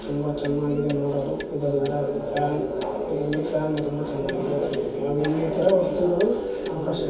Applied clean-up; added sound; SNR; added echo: none; Clock; 19 dB; reverberation time 0.6 s.